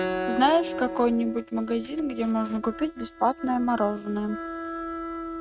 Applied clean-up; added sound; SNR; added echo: neural mask model RNNoise.